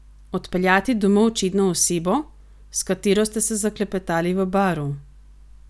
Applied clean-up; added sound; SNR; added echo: none; none; none; none.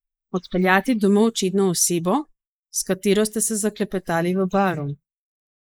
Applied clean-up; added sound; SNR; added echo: neural mask model Resemble Enhance denoiser.